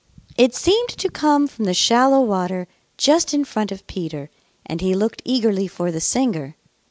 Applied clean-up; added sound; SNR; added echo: none; none; none; none.